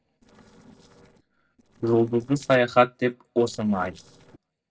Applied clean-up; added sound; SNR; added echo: neural separator model SepFormer DNS4.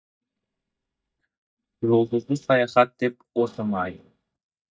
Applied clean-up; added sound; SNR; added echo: neural mask model DeepFilterNet 3.